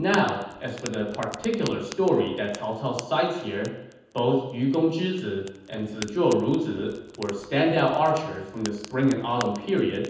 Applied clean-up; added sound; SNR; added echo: none; Fire; 18 dB; reverberation time 0.9 s.